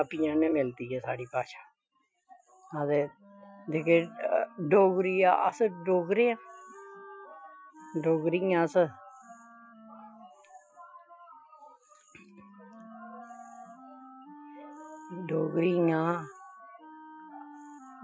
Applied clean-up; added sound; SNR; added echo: classical method Wiener filter.